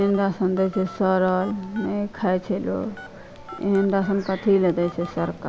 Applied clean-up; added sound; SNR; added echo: none; Telephone; 19 dB; none.